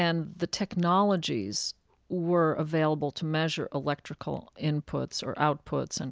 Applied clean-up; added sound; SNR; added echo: none; none; none; none.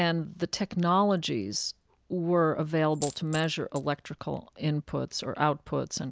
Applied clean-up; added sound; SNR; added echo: none; Coin (dropping); 15 dB; none.